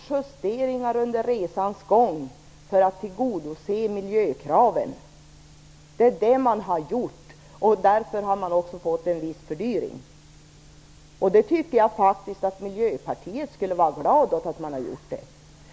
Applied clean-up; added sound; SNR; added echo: none; none; none; none.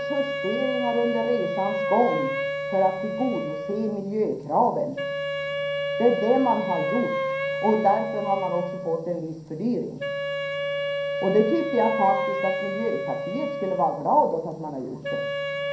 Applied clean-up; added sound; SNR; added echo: none; Wind instrument, woodwind instrument; 3 dB; reverberation time 0.6 s.